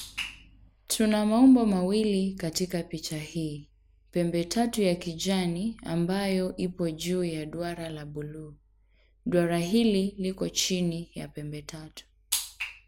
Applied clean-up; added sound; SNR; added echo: none; none; none; none.